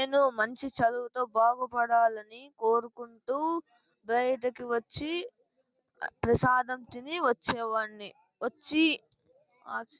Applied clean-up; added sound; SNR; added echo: none; none; none; none.